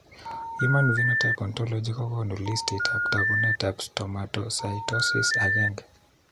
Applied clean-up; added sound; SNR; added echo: none; Telephone; -1 dB; none.